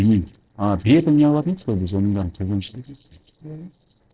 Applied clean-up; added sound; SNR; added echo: neural separator model SepFormer DNS4.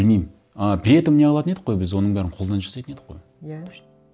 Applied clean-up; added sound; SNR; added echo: none; none; none; none.